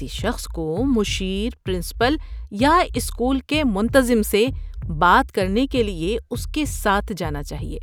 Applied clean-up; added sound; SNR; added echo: none; Bass drum; 9 dB; none.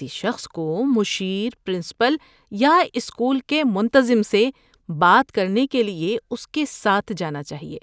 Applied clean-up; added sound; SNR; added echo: none; none; none; none.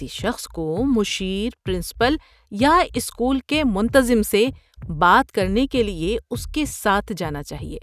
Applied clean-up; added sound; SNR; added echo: neural mask model RNNoise.